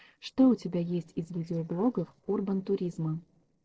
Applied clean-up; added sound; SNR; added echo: neural separator model SepFormer DNS4.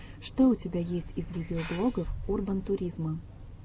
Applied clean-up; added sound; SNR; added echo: none; Hiss; 16 dB; none.